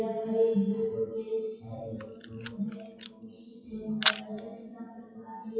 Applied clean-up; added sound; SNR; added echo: classical method WPE with log-MMSE.